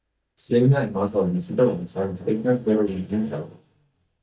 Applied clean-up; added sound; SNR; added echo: neural mask model DeepFilterNet 3.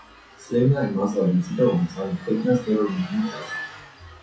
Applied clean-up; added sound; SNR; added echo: classical method WPE with log-MMSE.